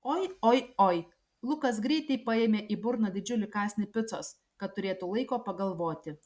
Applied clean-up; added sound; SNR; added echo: none; none; none; none.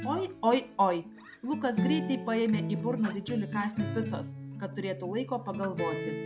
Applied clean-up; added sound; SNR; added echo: none; Acoustic guitar; 5 dB; none.